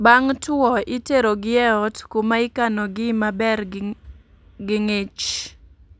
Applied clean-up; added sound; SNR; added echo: none; none; none; none.